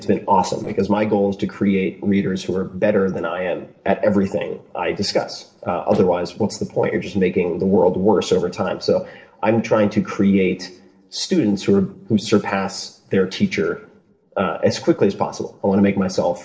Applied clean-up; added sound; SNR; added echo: neural separator model SepFormer DNS4.